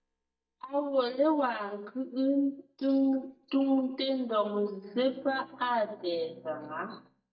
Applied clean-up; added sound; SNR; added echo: neural mask model DeepFilterNet 3.